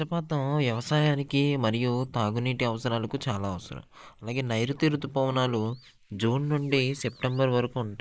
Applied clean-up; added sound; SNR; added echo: neural mask model Resemble Enhance denoiser.